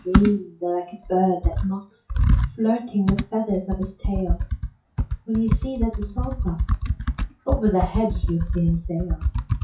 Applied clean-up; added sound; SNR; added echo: classical method WPE with log-MMSE.